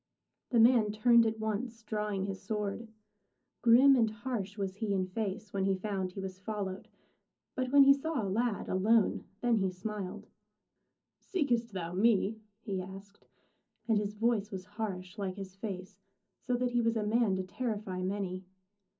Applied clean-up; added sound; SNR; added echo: none; none; none; reverberation time 0.4 s.